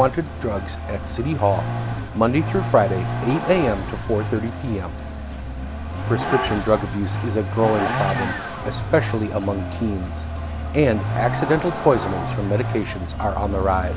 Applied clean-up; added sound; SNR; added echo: none; Vehicle; 4 dB; none.